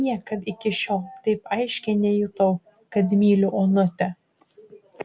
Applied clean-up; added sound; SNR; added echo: none; none; none; none.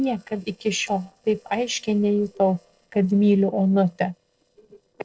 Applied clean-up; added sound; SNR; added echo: neural separator model SepFormer DNS4.